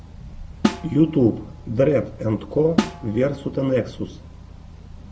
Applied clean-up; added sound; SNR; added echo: none; Snare drum; 7 dB; none.